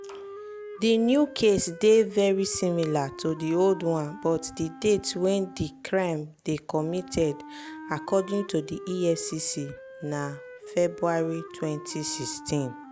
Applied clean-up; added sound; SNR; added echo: none; Wind instrument, woodwind instrument; 16 dB; none.